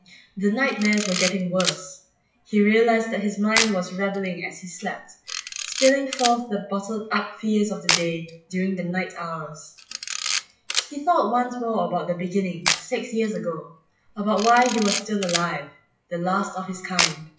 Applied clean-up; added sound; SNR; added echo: classical method WPE with log-MMSE.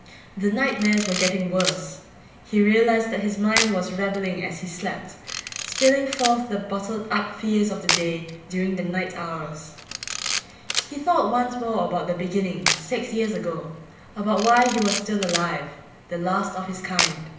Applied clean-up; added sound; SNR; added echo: none; Camera; 7 dB; reverberation time 0.8 s.